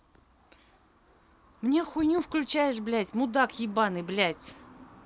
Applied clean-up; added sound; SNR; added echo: none; none; none; none.